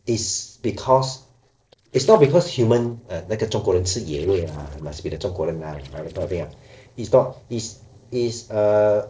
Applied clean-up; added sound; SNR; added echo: neural separator model SepFormer DNS4.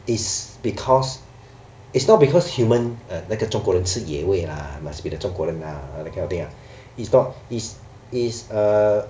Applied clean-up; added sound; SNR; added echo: none; none; none; none.